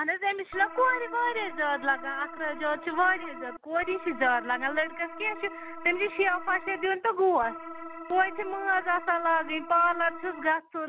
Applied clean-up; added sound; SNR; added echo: none; Organ; 12 dB; none.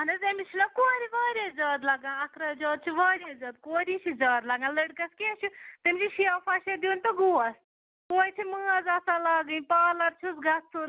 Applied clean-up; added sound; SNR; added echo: none; none; none; none.